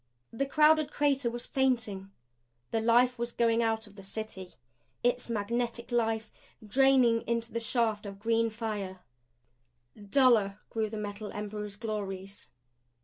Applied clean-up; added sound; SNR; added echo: none; none; none; none.